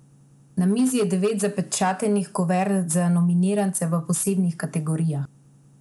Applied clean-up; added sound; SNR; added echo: none; none; none; none.